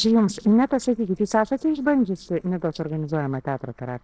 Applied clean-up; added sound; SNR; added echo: neural separator model SepFormer DNS4.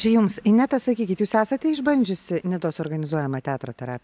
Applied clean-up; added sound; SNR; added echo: none; none; none; none.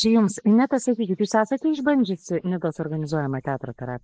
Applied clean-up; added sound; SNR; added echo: neural mask model Resemble Enhance denoiser.